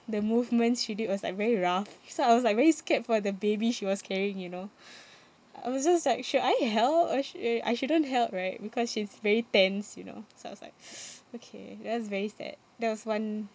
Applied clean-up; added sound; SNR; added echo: none; none; none; none.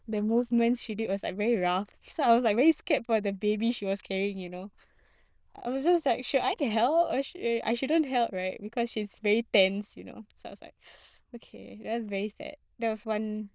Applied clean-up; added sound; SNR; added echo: neural diffusion model UNIVERSE++.